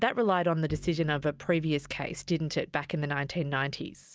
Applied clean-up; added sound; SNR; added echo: neural mask model DeepFilterNet 3.